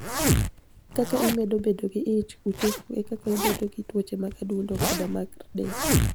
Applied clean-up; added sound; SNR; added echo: none; Zipper (clothing); 1 dB; none.